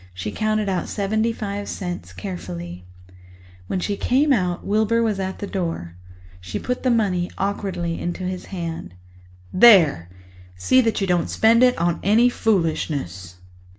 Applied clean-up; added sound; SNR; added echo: none; none; none; none.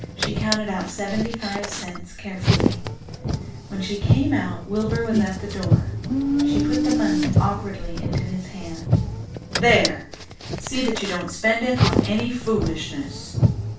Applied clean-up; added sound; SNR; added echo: none; Car; -2 dB; reverberation time 0.3 s.